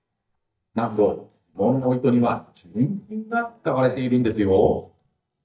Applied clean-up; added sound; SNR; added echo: neural mask model DeepFilterNet 3.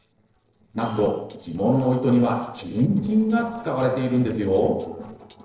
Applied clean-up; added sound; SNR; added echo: neural separator model SepFormer DNS4.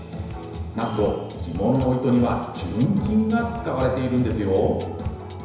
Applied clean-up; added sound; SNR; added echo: none; Bass drum / Drum kit; 18 dB; reverberation time 1.0 s.